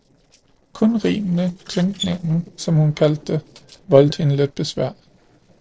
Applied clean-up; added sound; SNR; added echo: neural separator model SepFormer DNS4.